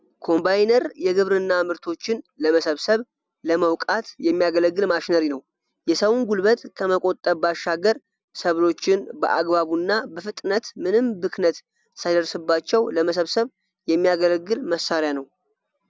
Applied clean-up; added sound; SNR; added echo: none; none; none; none.